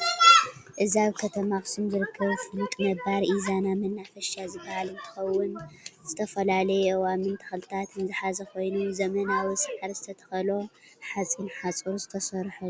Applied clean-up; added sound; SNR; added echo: none; none; none; none.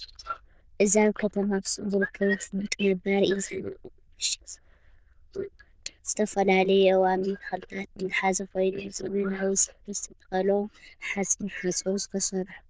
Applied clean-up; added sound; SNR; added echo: neural diffusion model UNIVERSE++.